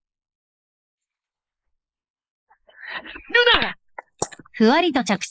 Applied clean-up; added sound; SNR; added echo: neural mask model Resemble Enhance denoiser.